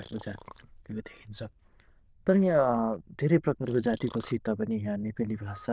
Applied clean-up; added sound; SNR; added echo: neural diffusion model UNIVERSE++.